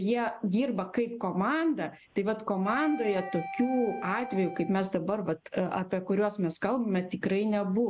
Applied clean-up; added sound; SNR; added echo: none; Wind instrument, woodwind instrument; 11 dB; none.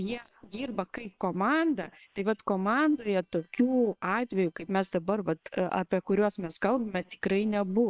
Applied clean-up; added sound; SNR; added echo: neural separator model SepFormer WHAM!.